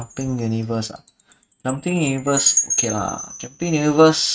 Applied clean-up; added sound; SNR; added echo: neural mask model RNNoise.